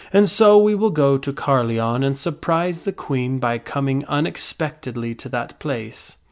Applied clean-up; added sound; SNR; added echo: none; none; none; none.